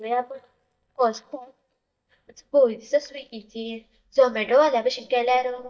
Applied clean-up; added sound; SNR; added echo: neural mask model DeepFilterNet 3.